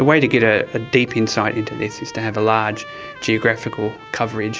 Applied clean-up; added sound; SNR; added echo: none; Trumpet; 18 dB; none.